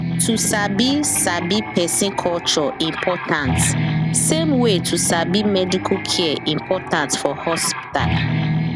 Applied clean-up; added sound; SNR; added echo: none; Guitar; 3 dB; none.